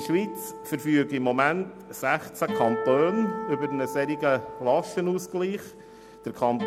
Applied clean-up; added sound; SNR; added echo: none; Acoustic guitar; 9 dB; none.